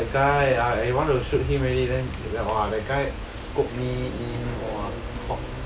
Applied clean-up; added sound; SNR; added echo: none; none; none; none.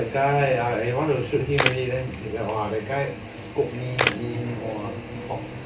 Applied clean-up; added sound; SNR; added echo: none; Camera; 3 dB; reverberation time 0.3 s.